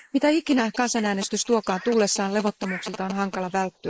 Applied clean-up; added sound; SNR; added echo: neural mask model Resemble Enhance denoiser.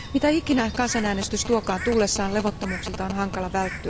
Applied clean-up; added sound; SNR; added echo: none; Bird + Telephone; 9 dB; none.